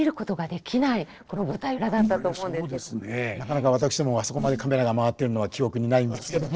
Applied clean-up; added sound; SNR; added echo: neural separator model SepFormer DNS4.